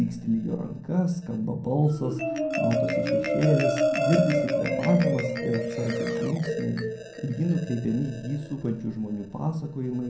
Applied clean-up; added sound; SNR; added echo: none; Marimba, xylophone; 2 dB; reverberation time 0.6 s.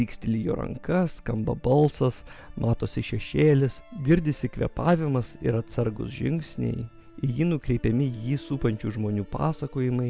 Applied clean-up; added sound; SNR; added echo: none; none; none; none.